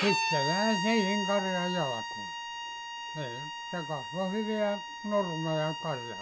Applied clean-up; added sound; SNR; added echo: none; Bowed string instrument; 3 dB; none.